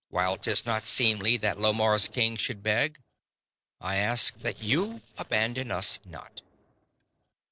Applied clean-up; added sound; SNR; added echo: neural separator model SepFormer DNS4.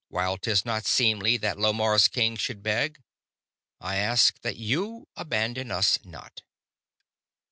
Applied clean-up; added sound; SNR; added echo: none; none; none; none.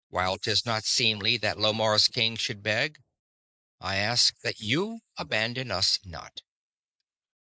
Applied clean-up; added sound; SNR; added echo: neural mask model Resemble Enhance denoiser.